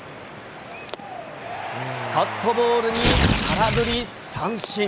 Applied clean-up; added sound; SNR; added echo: none; Tearing; -3 dB; none.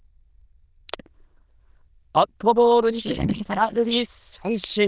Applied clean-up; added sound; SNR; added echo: neural diffusion model UNIVERSE++.